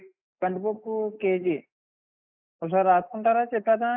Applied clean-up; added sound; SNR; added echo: neural mask model Resemble Enhance denoiser.